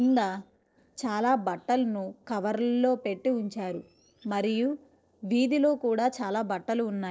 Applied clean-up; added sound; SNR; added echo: neural separator model SepFormer DNS4.